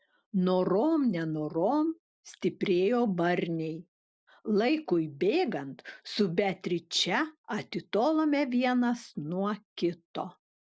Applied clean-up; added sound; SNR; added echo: none; none; none; none.